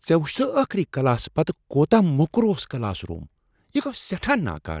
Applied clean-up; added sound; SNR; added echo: none; none; none; none.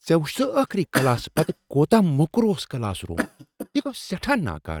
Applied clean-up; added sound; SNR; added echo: neural mask model RNNoise.